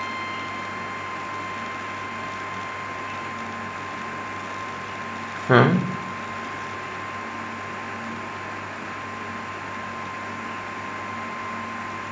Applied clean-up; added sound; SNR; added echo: none; Brass instrument; 7 dB; none.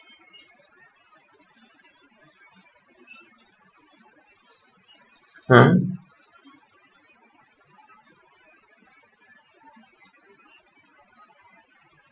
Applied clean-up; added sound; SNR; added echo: classical method Wiener filter.